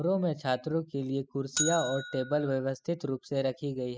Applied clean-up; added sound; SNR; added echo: classical method spectral subtraction.